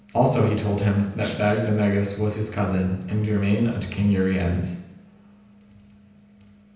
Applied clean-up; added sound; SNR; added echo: none; Shatter; 15 dB; reverberation time 0.9 s.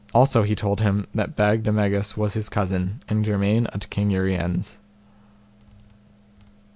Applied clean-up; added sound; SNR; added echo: none; none; none; none.